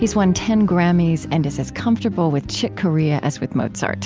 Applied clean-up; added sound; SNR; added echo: none; none; none; none.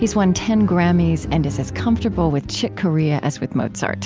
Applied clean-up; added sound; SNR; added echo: none; Bowed string instrument; 10 dB; none.